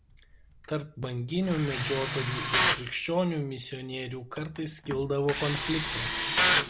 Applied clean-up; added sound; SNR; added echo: none; Tools; 0 dB; none.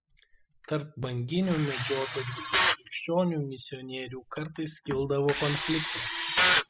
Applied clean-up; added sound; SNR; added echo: classical method spectral subtraction.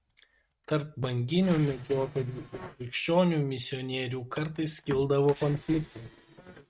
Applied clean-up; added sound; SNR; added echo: neural mask model RNNoise.